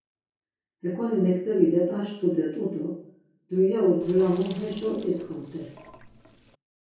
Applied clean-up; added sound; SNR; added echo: none; Sink (filling or washing); 19 dB; reverberation time 0.6 s.